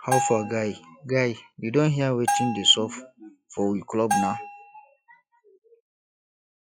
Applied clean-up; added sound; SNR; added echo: classical method log-MMSE.